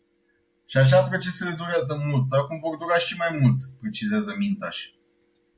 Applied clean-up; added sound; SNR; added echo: none; none; none; none.